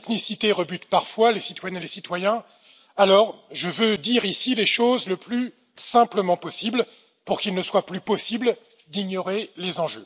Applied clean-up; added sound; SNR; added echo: none; none; none; none.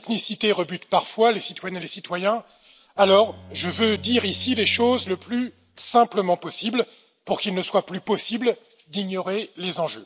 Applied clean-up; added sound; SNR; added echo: none; Bowed string instrument; 19 dB; none.